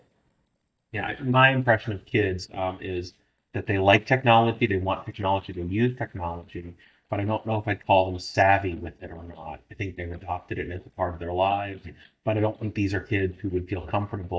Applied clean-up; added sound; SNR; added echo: neural mask model DeepFilterNet 3.